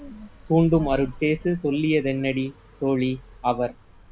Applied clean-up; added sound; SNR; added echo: none; Car passing by; 18 dB; none.